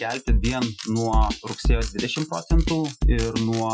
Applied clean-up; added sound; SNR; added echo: classical method Wiener filter.